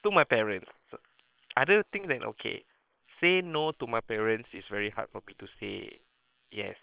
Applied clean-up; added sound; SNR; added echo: neural separator model SepFormer WHAM!.